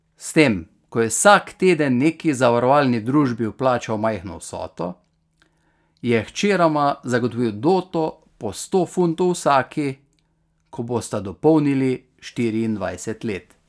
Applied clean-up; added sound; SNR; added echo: none; none; none; none.